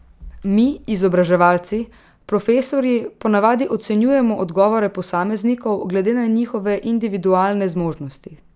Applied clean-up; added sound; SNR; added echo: none; none; none; none.